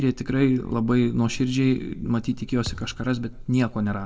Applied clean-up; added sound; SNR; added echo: none; Thump, thud; 17 dB; reverberation time 0.7 s.